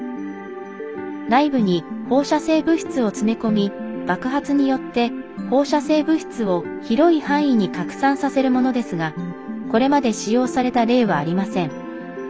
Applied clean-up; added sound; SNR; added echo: none; none; none; none.